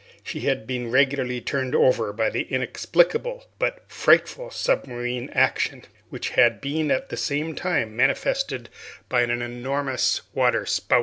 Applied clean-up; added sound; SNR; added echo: none; none; none; none.